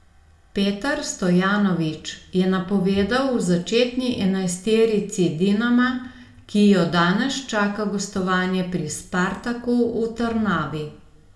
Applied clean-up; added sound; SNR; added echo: none; none; none; reverberation time 0.4 s.